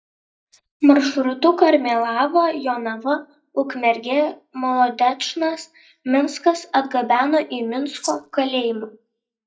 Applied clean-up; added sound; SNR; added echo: neural mask model DeepFilterNet 3.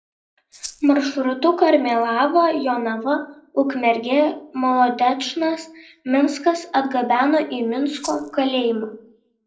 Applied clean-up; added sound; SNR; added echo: neural separator model SepFormer DNS4.